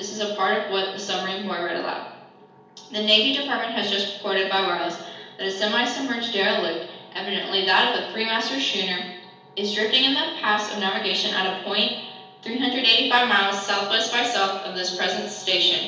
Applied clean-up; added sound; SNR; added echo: none; none; none; reverberation time 0.8 s.